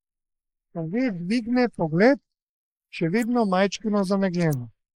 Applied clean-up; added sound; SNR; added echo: neural mask model Resemble Enhance denoiser.